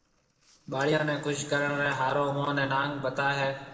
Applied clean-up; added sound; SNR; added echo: neural separator model SepFormer DNS4.